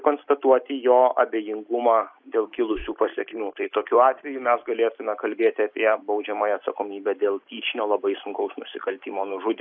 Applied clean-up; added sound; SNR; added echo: neural mask model Resemble Enhance denoiser.